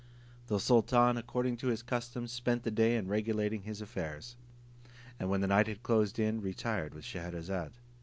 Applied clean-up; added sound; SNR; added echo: none; none; none; none.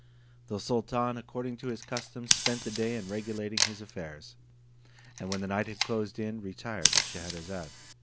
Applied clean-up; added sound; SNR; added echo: none; Camera + Scissors; 0 dB; none.